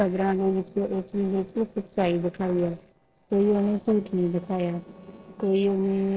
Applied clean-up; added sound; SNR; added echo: neural separator model SepFormer DNS4.